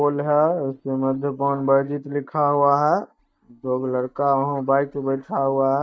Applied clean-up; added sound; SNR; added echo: neural mask model DeepFilterNet 3.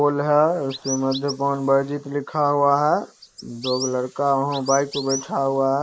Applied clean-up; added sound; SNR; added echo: neural mask model Resemble Enhance denoiser.